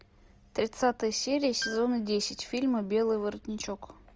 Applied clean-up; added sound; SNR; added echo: none; Piano; 15 dB; none.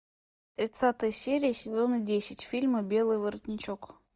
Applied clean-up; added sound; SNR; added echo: neural mask model DeepFilterNet 3.